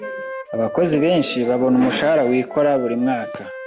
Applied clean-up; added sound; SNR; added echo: none; Wind instrument, woodwind instrument; 14 dB; none.